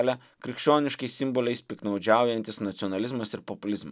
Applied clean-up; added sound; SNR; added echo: none; none; none; none.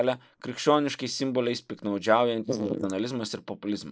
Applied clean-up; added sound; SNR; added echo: neural mask model Resemble Enhance denoiser.